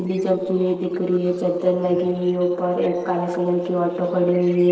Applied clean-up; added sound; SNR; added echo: neural separator model SepFormer DNS4.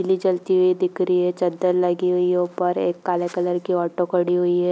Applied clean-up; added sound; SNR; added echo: none; none; none; none.